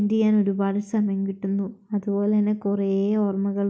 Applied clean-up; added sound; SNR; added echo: none; none; none; none.